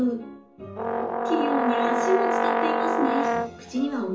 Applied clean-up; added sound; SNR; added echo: none; Brass instrument; -3 dB; reverberation time 0.6 s.